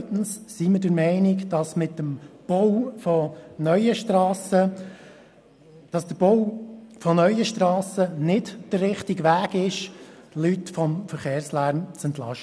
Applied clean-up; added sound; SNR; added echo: none; none; none; none.